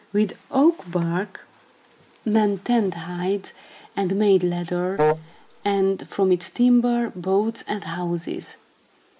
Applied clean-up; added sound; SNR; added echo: none; Wind instrument, woodwind instrument; 1 dB; none.